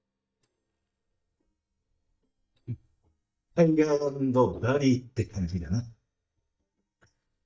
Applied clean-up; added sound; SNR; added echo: neural mask model DeepFilterNet 3.